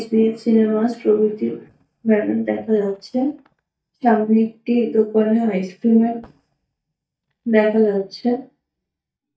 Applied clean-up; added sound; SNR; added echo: neural mask model DeepFilterNet 3.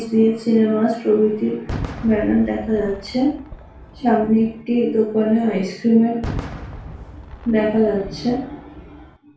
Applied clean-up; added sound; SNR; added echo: none; Fireworks; 15 dB; reverberation time 0.4 s.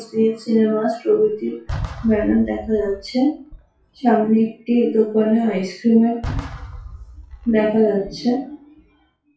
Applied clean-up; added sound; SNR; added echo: classical method WPE with log-MMSE.